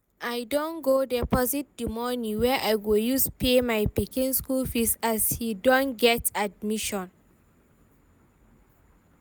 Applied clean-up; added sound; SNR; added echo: none; none; none; none.